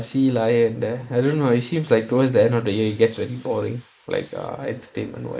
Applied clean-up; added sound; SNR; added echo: neural mask model Resemble Enhance denoiser.